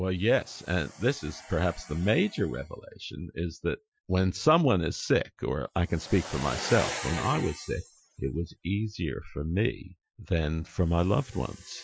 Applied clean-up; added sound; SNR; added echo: classical method Wiener filter.